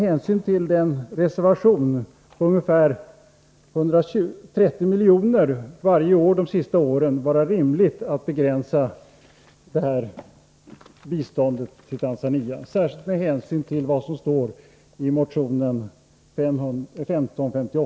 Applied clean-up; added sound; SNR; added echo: none; none; none; none.